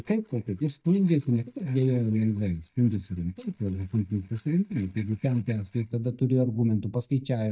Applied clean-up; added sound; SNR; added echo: neural mask model DeepFilterNet 3.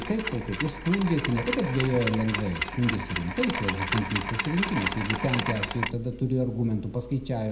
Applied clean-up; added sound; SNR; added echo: none; Mechanisms; 4 dB; reverberation time 0.7 s.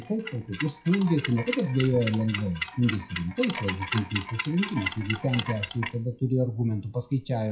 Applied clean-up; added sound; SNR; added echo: classical method WPE with log-MMSE.